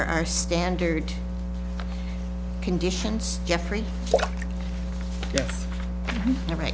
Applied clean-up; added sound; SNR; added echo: none; Splash, splatter; 5 dB; none.